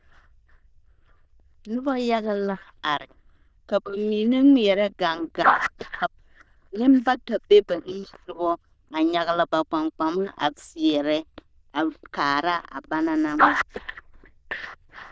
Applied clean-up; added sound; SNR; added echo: neural diffusion model UNIVERSE++.